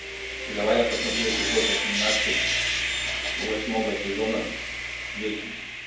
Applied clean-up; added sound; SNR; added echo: none; Sawing; -1 dB; reverberation time 0.9 s.